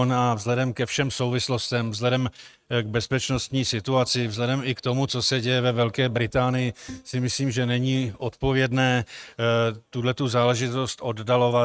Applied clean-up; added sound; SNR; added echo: neural mask model RNNoise.